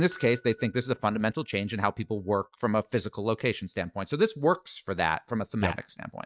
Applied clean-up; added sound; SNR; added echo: neural mask model RNNoise.